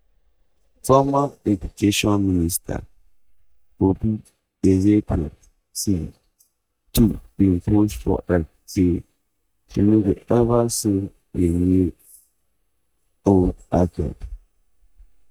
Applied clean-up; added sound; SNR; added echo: neural mask model DeepFilterNet 3.